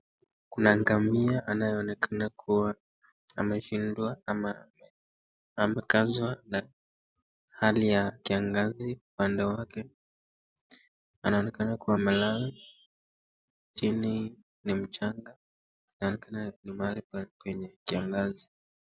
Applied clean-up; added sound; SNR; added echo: none; none; none; none.